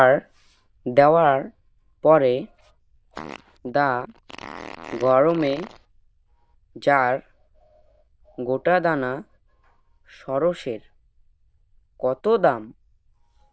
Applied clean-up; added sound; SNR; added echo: neural diffusion model UNIVERSE++.